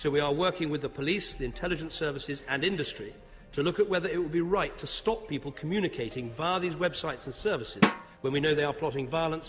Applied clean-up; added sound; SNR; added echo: none; Drum; 1 dB; none.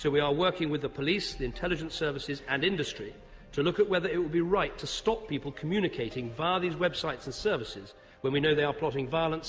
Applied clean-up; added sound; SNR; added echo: none; none; none; none.